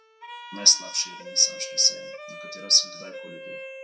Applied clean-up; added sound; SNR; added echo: classical method WPE with log-MMSE.